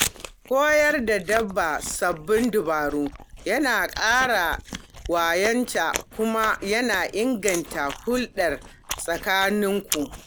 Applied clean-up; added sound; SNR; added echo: none; Chewing, mastication; 12 dB; none.